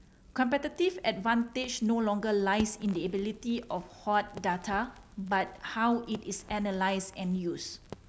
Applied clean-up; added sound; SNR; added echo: none; Crackle; 19 dB; none.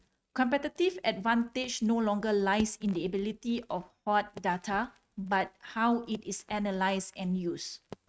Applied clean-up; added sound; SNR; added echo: neural mask model RNNoise.